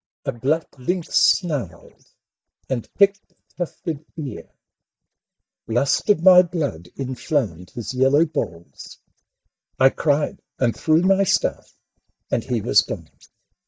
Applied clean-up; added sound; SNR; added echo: neural mask model DeepFilterNet 3.